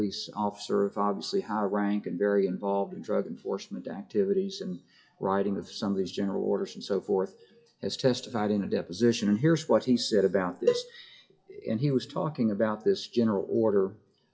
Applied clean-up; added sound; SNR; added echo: classical method WPE with log-MMSE.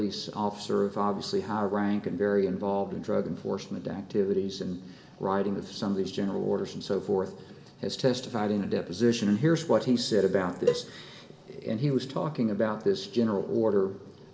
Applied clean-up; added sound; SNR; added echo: none; Cowbell; 5 dB; reverberation time 1.4 s.